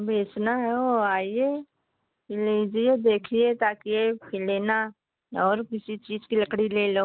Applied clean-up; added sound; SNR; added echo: none; none; none; none.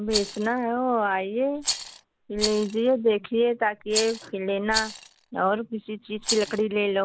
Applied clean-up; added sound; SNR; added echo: none; Rattle; 9 dB; none.